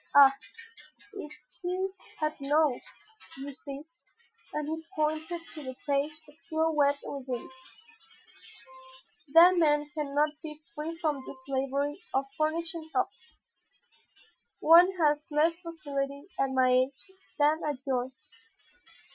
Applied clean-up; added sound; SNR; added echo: classical method Wiener filter.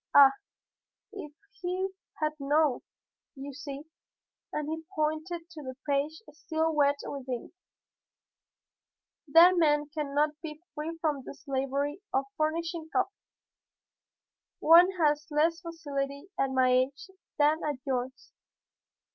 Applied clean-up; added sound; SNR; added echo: none; none; none; none.